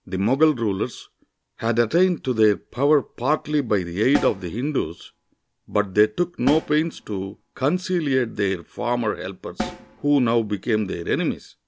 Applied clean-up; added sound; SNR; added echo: none; Snare drum; 14 dB; none.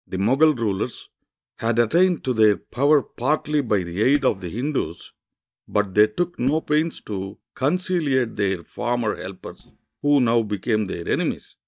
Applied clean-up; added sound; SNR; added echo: neural mask model DeepFilterNet 3.